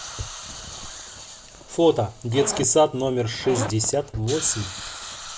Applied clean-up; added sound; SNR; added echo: none; Hiss + Zipper (clothing); 11 dB; none.